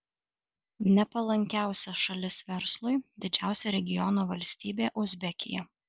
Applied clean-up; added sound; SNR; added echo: none; none; none; none.